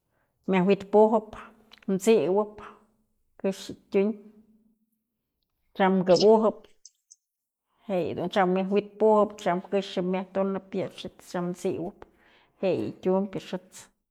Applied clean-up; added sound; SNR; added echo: neural mask model Resemble Enhance denoiser.